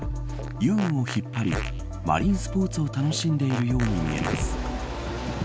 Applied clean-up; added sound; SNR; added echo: none; Fart; 14 dB; none.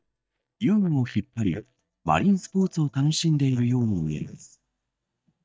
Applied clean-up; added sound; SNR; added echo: neural mask model DeepFilterNet 3.